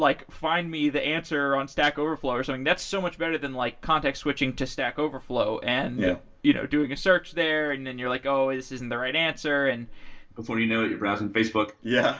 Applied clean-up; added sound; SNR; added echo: none; none; none; reverberation time 0.1 s.